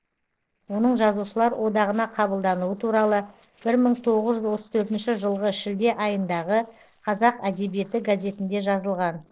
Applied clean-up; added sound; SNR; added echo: neural separator model SepFormer DNS4.